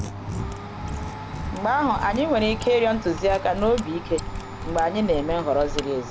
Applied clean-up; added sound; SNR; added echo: none; Domestic sounds, home sounds + Mechanisms; 7 dB; none.